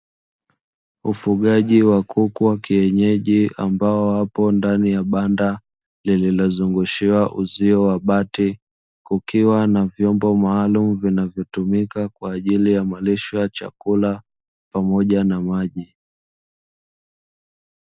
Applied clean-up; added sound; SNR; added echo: none; none; none; none.